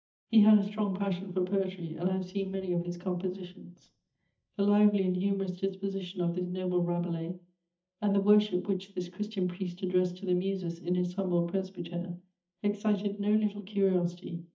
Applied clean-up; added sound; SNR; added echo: neural mask model DeepFilterNet 3.